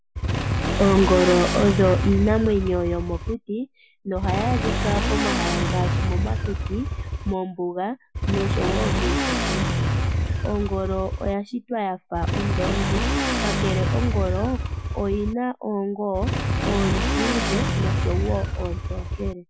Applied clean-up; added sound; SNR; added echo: none; Motorcycle / Accelerating, revving, vroom; -1 dB; none.